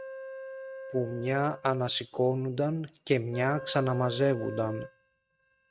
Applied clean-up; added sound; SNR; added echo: neural mask model RNNoise.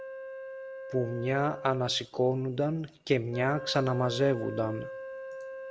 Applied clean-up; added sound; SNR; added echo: none; Wind instrument, woodwind instrument; 11 dB; none.